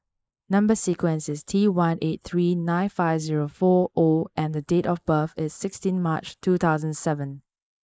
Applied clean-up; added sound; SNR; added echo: neural mask model Resemble Enhance denoiser.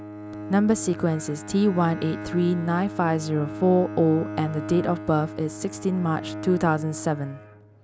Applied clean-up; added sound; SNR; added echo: none; Bowed string instrument; 11 dB; none.